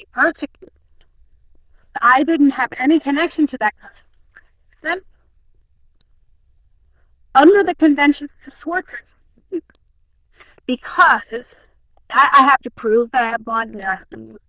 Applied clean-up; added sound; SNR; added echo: neural diffusion model UNIVERSE++.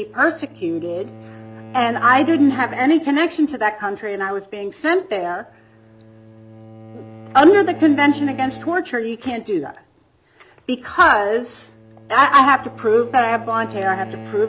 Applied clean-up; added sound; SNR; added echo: none; Bowed string instrument; 19 dB; none.